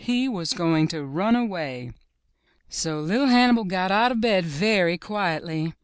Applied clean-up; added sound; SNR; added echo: none; none; none; none.